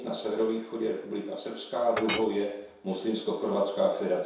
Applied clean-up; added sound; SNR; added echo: none; Chink, clink; 10 dB; reverberation time 0.7 s.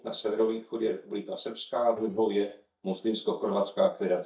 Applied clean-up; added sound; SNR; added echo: neural mask model DeepFilterNet 3.